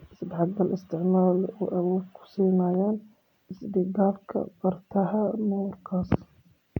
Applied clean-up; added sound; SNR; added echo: none; none; none; none.